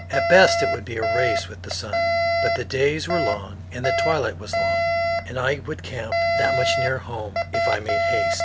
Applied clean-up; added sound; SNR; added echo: none; Alarm; -2 dB; none.